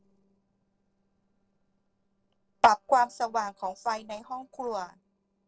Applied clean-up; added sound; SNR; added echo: neural separator model SepFormer DNS4.